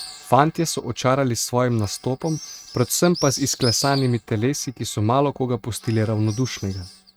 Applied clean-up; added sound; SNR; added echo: neural mask model RNNoise.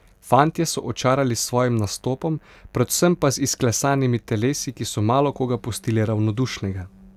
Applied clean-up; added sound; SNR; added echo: none; none; none; none.